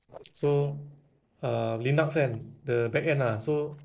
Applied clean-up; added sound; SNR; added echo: neural separator model SepFormer DNS4.